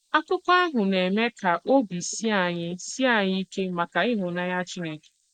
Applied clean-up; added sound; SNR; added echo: neural mask model Resemble Enhance denoiser.